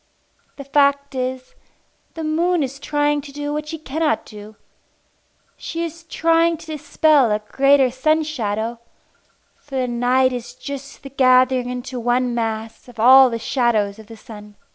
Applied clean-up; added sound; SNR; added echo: none; none; none; none.